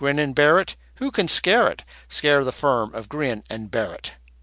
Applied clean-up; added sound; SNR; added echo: none; none; none; none.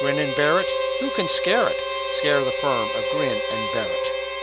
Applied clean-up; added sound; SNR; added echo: none; Harmonica; -1 dB; none.